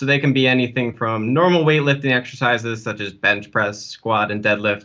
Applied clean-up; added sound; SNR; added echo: none; none; none; none.